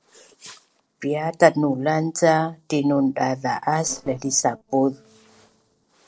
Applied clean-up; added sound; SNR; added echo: neural separator model SepFormer DNS4.